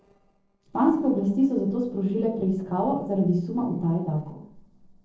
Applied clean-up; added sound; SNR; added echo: neural separator model SepFormer DNS4.